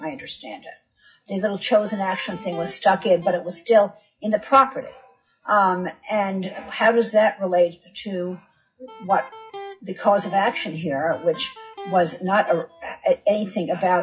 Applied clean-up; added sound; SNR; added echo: classical method WPE with log-MMSE.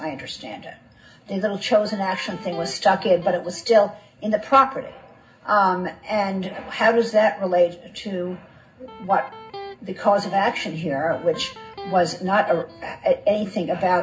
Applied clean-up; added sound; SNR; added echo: none; Electric guitar; 17 dB; reverberation time 0.4 s.